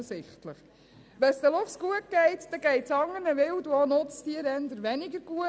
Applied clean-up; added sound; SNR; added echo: none; none; none; none.